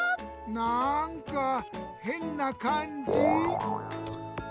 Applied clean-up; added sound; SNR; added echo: none; none; none; none.